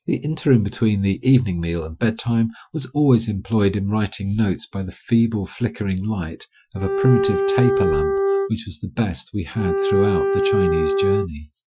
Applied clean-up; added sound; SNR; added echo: classical method Wiener filter.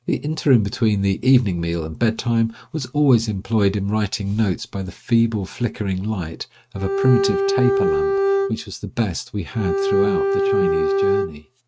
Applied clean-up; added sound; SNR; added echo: neural mask model RNNoise.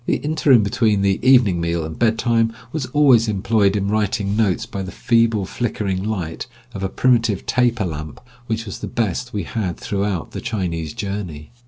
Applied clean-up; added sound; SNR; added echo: none; none; none; none.